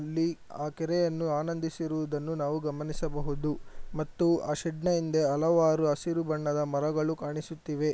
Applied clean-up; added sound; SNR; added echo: none; none; none; none.